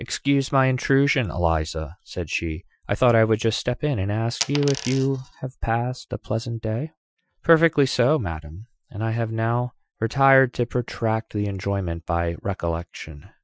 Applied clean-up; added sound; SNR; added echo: classical method Wiener filter.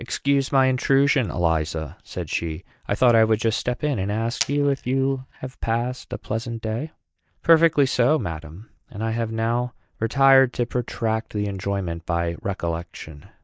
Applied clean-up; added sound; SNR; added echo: neural mask model DeepFilterNet 3.